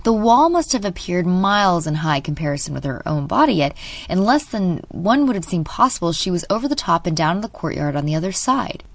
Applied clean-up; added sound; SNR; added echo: none; none; none; none.